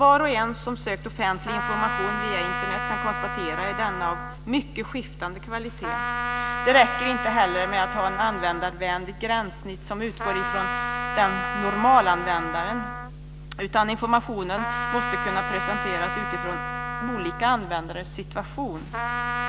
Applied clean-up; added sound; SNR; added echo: none; Trumpet; 5 dB; none.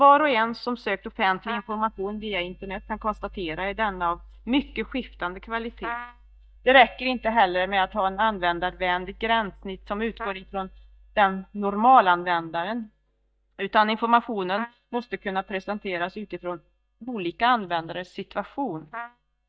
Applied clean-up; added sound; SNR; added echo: neural mask model DeepFilterNet 3.